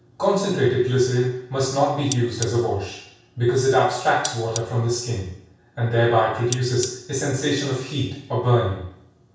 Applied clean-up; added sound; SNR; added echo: none; Cutlery, silverware; 12 dB; reverberation time 0.7 s.